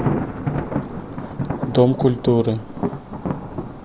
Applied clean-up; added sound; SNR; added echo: none; Thunder; 3 dB; none.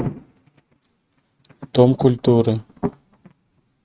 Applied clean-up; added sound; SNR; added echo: neural mask model RNNoise.